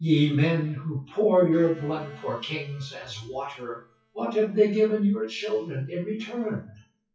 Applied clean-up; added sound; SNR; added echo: classical method WPE with log-MMSE.